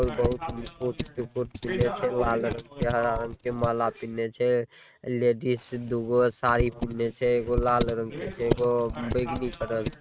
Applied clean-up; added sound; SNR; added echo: neural mask model RNNoise.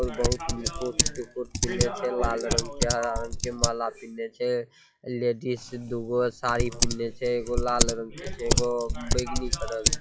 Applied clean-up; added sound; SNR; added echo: classical method log-MMSE.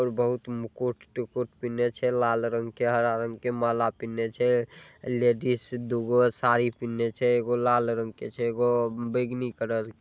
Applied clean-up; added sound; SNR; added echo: none; none; none; none.